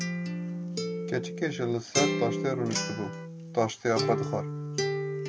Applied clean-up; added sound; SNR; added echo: none; Acoustic guitar; 0 dB; none.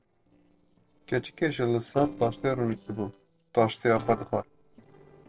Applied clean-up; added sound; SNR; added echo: neural separator model SepFormer DNS4.